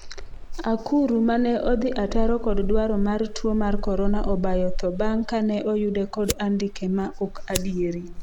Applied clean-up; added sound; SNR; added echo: none; Fire; 3 dB; none.